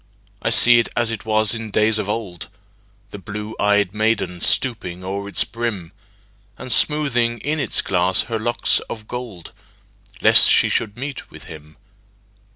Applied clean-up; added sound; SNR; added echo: none; none; none; none.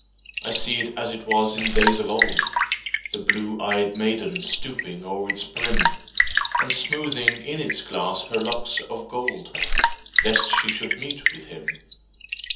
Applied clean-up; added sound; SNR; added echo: none; Raindrop / Drip; -2 dB; reverberation time 0.7 s.